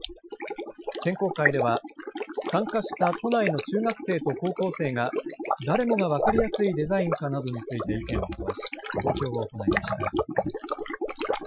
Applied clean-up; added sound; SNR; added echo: classical method Wiener filter.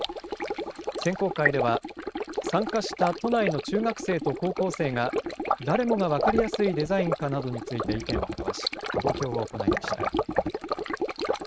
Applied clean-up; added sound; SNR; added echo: neural mask model RNNoise.